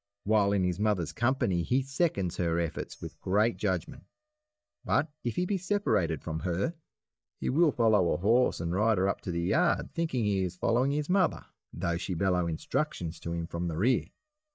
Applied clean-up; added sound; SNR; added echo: neural mask model DeepFilterNet 3.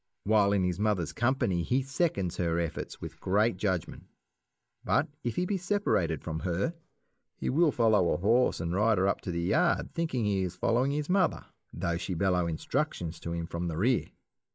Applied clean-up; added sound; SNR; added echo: neural mask model Resemble Enhance denoiser.